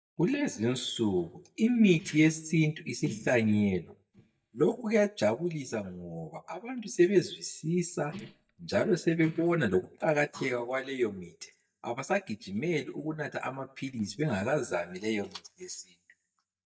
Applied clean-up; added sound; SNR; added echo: neural mask model DeepFilterNet 3.